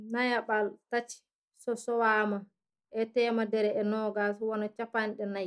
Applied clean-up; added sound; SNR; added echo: neural mask model Resemble Enhance denoiser.